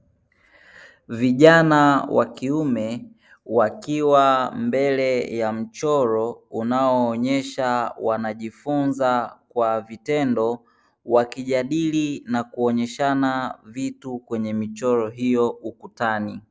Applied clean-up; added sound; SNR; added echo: none; none; none; none.